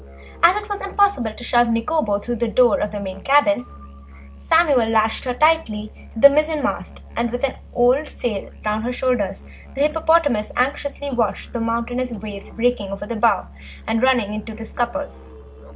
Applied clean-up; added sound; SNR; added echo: none; Musical instrument; 18 dB; none.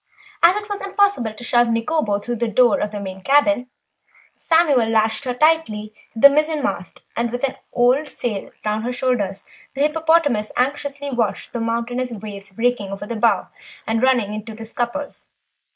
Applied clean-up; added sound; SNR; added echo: neural mask model Resemble Enhance denoiser.